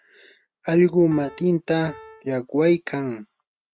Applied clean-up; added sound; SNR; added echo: neural mask model RNNoise.